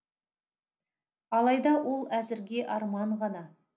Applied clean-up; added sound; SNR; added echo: none; none; none; none.